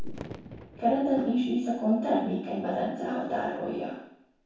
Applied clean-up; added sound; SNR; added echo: none; Fireworks; 13 dB; reverberation time 0.7 s.